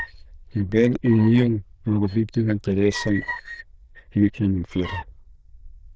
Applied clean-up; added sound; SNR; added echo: neural diffusion model UNIVERSE++.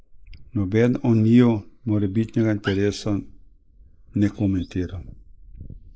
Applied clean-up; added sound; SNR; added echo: neural mask model Resemble Enhance denoiser.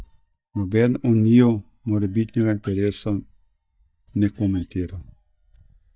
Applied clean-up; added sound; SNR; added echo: neural mask model DeepFilterNet 3.